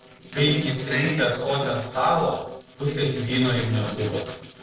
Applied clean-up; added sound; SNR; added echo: neural separator model SepFormer DNS4.